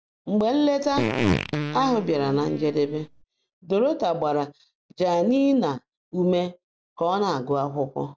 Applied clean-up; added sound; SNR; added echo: none; Fart; 4 dB; none.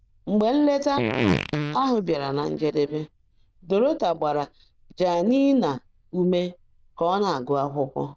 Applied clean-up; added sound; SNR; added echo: neural diffusion model UNIVERSE++.